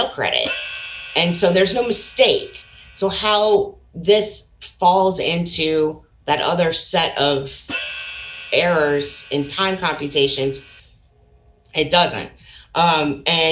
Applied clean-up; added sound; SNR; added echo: none; Hi-hat; 14 dB; none.